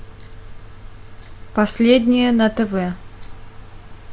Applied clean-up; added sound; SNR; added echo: none; none; none; none.